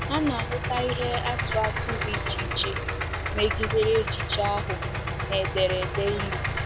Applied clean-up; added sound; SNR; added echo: none; Idling; 0 dB; none.